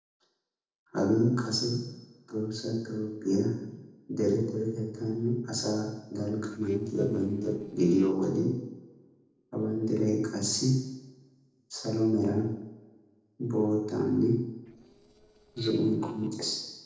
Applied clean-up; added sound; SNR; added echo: neural separator model SepFormer DNS4.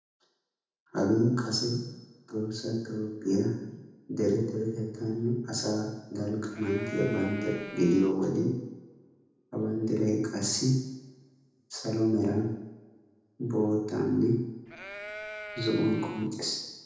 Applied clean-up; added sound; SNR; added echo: none; Livestock, farm animals, working animals; 12 dB; reverberation time 0.9 s.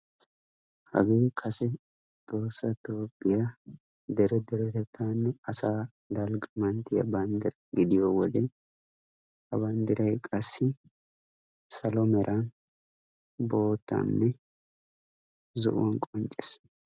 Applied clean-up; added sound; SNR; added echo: none; none; none; none.